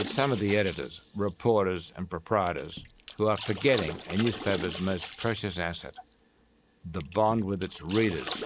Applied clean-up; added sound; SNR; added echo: none; Water / Splash, splatter; 12 dB; none.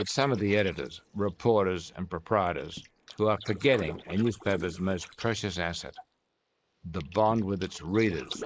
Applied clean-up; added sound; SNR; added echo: neural mask model Resemble Enhance denoiser.